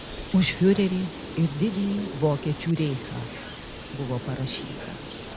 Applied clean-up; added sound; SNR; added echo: none; Bird; 10 dB; none.